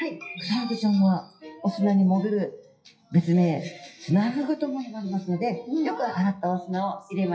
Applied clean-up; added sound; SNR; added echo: classical method WPE with log-MMSE.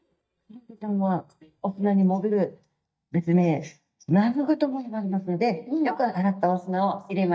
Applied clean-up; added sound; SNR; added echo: neural mask model DeepFilterNet 3.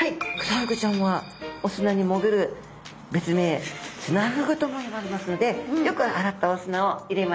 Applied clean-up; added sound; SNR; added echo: none; none; none; none.